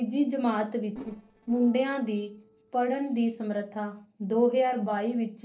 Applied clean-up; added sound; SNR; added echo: neural separator model SepFormer DNS4.